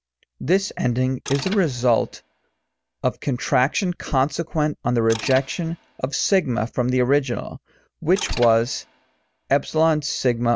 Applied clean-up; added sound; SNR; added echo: none; Mechanisms; 16 dB; none.